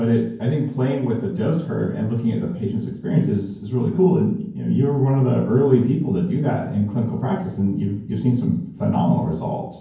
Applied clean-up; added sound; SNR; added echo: none; none; none; reverberation time 0.9 s.